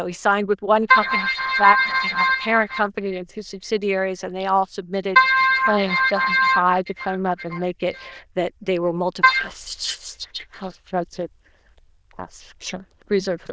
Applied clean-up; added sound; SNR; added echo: neural diffusion model UNIVERSE++.